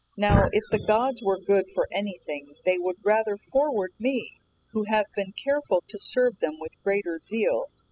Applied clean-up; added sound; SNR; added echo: classical method spectral subtraction.